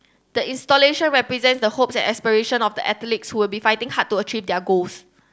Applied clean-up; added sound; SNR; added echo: none; none; none; none.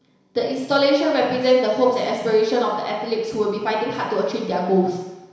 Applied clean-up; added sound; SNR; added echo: none; none; none; reverberation time 1.0 s.